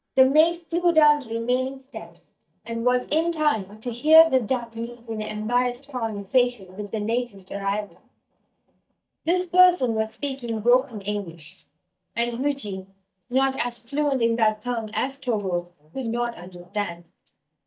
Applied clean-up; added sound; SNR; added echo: neural mask model DeepFilterNet 3.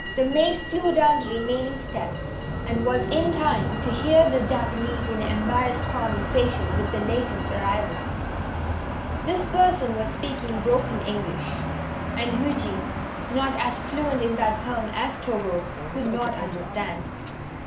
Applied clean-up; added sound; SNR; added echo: none; Motor vehicle (road); 3 dB; reverberation time 0.4 s.